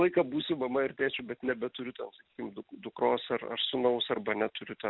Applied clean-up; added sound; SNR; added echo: none; none; none; none.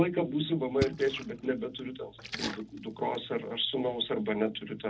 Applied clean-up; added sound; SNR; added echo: none; Splash, splatter; 12 dB; reverberation time 0.4 s.